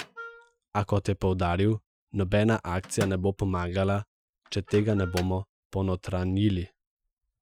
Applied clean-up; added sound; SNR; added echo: classical method Wiener filter.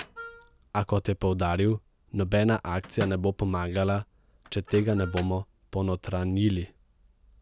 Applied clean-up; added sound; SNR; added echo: none; Wind instrument, woodwind instrument + Microwave oven; 18 dB; none.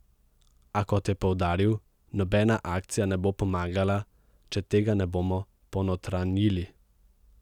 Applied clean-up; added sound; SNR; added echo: none; none; none; none.